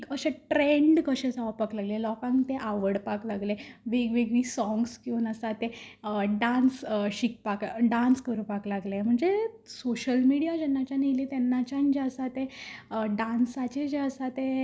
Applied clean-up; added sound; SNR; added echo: none; none; none; none.